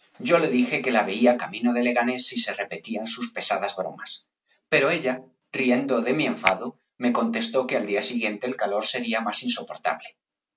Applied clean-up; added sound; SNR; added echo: none; Finger snapping; 11 dB; none.